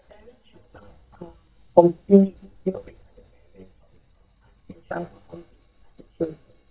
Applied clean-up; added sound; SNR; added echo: neural mask model DeepFilterNet 3.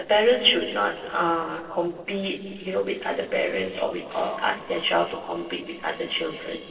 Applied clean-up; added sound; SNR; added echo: neural separator model SepFormer DNS4.